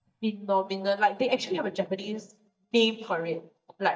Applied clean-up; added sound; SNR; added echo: neural mask model DeepFilterNet 3.